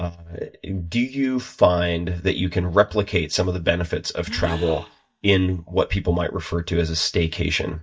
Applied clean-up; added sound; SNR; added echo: neural mask model DeepFilterNet 3.